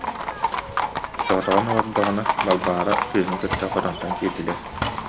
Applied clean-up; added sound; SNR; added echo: none; Livestock, farm animals, working animals; 1 dB; none.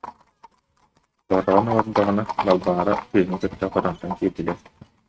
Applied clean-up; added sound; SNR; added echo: neural mask model RNNoise.